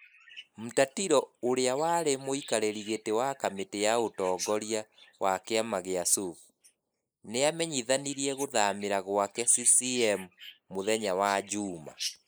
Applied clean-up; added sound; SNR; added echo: neural mask model Resemble Enhance denoiser.